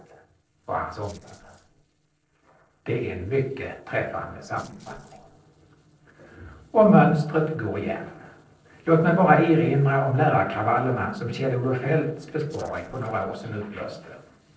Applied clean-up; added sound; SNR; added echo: neural separator model SepFormer DNS4.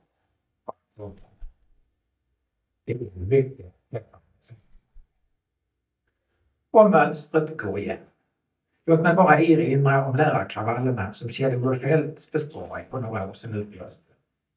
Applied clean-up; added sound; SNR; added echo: neural mask model DeepFilterNet 3.